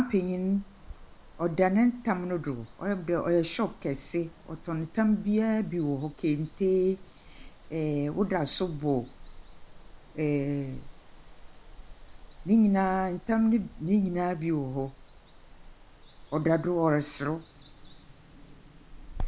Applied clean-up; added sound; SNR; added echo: none; Water; 16 dB; none.